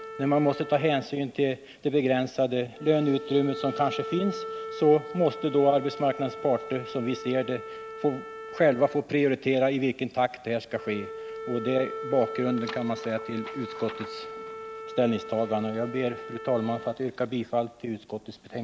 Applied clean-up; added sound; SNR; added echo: none; Wind instrument, woodwind instrument; 12 dB; none.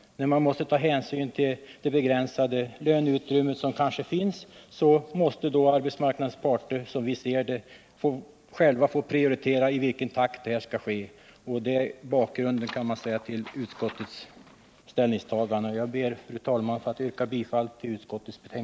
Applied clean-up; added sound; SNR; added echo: none; none; none; none.